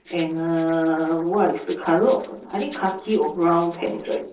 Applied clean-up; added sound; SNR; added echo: neural separator model SepFormer DNS4.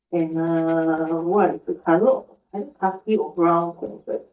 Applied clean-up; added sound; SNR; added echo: neural mask model DeepFilterNet 3.